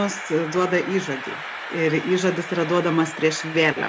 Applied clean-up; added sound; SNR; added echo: none; Train; 10 dB; none.